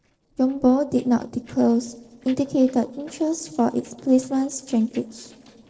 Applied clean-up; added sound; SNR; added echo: neural separator model SepFormer DNS4.